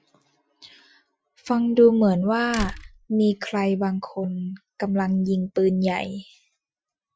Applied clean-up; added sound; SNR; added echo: classical method Wiener filter.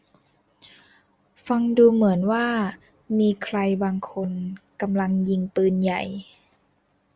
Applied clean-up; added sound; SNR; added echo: none; none; none; none.